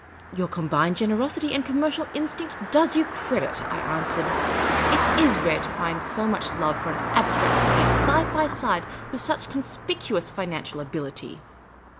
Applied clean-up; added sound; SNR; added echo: none; Car passing by; 1 dB; none.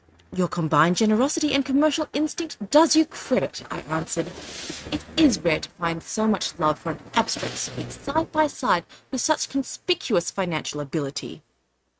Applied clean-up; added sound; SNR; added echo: neural mask model RNNoise.